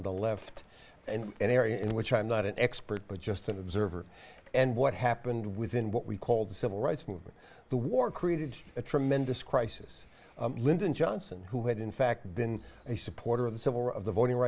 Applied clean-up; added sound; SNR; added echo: none; Wild animals; 18 dB; none.